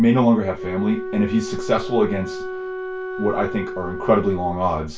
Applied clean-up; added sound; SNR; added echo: none; Wind instrument, woodwind instrument; 9 dB; reverberation time 0.2 s.